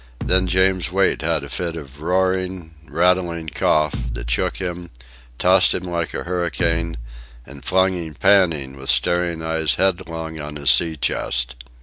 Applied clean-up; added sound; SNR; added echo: none; Bass drum; 7 dB; none.